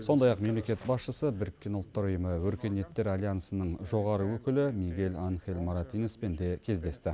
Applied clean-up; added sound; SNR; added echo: none; none; none; none.